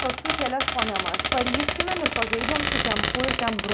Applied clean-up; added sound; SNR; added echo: none; Squeak; -4 dB; none.